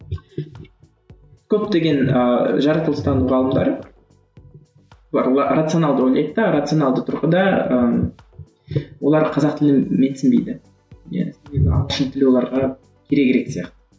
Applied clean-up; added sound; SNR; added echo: none; none; none; none.